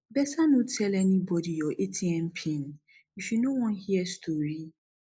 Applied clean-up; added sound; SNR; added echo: neural mask model Resemble Enhance denoiser.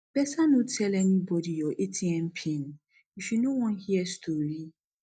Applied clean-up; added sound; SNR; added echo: neural mask model DeepFilterNet 3.